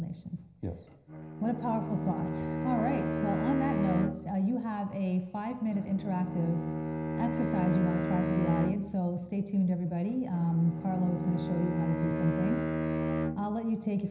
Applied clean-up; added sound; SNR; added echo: none; Bowed string instrument; 3 dB; reverberation time 0.9 s.